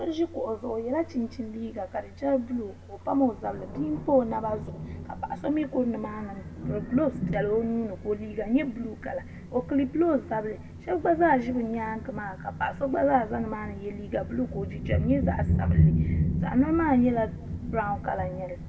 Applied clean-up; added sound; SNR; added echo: none; Thunder; 4 dB; reverberation time 0.9 s.